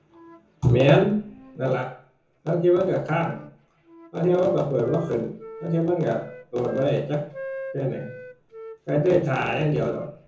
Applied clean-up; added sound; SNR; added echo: none; Wind instrument, woodwind instrument; 18 dB; reverberation time 0.6 s.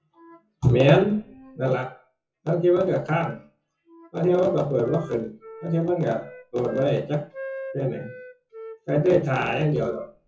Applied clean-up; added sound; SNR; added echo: classical method WPE with log-MMSE.